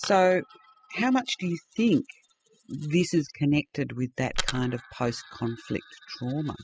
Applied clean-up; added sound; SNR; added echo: classical method spectral subtraction.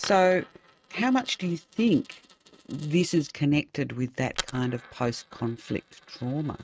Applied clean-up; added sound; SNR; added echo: neural mask model RNNoise.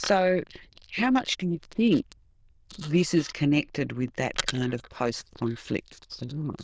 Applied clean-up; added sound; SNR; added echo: neural diffusion model UNIVERSE++.